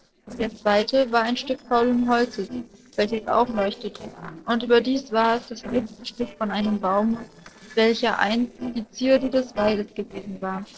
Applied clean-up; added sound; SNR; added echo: neural separator model SepFormer DNS4.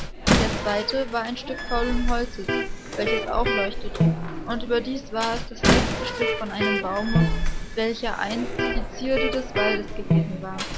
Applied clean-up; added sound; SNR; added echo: none; Electric guitar + Slam; -4 dB; none.